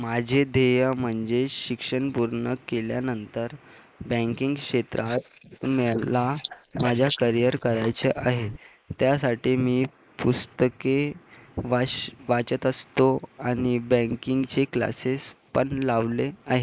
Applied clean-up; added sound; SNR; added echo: neural mask model Resemble Enhance denoiser.